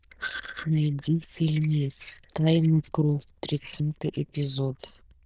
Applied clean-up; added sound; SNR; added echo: neural diffusion model UNIVERSE++.